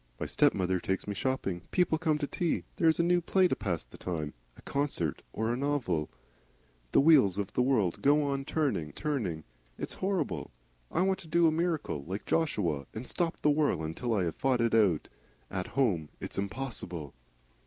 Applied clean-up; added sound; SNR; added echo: none; none; none; none.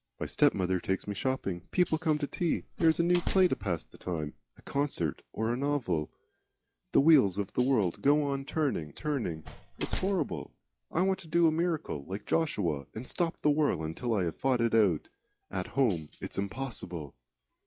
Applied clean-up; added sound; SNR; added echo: classical method log-MMSE.